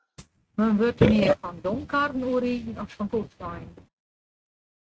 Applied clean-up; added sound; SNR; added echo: neural mask model RNNoise.